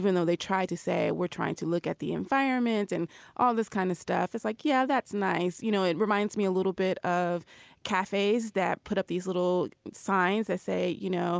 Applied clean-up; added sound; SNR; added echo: none; none; none; none.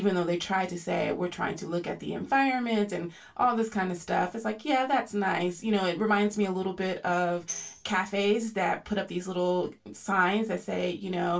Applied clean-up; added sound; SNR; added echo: none; Tambourine; 15 dB; reverberation time 0.2 s.